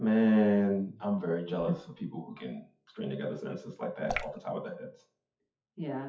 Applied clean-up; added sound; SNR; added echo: classical method WPE with log-MMSE.